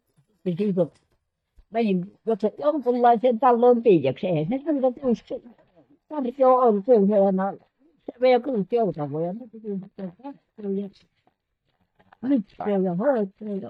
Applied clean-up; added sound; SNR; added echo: neural mask model DeepFilterNet 3.